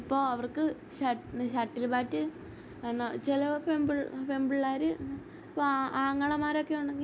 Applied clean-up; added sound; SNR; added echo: none; none; none; none.